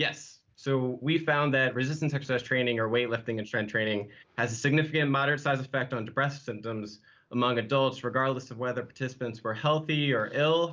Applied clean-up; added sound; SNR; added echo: none; none; none; none.